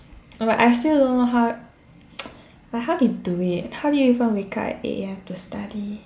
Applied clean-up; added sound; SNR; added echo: none; none; none; none.